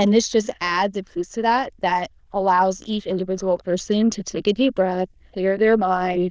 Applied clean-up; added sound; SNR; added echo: neural diffusion model UNIVERSE++.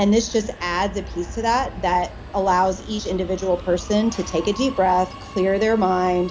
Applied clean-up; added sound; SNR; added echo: none; Subway, metro, underground; 14 dB; none.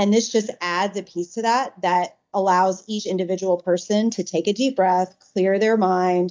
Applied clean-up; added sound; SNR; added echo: neural mask model DeepFilterNet 3.